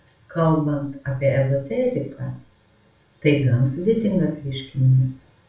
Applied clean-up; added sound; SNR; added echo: none; none; none; reverberation time 0.3 s.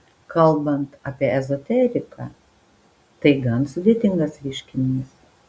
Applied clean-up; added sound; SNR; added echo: none; none; none; none.